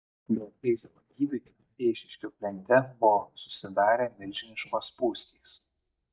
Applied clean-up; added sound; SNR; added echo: neural mask model DeepFilterNet 3.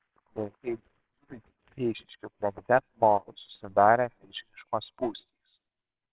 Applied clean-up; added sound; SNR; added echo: neural separator model SepFormer WHAMR!.